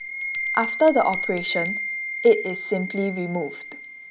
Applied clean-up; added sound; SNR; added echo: none; Bell; 0 dB; none.